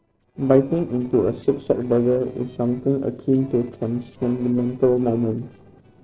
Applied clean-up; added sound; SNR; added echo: neural separator model SepFormer DNS4.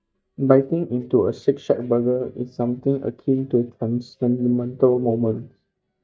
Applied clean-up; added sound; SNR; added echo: neural mask model DeepFilterNet 3.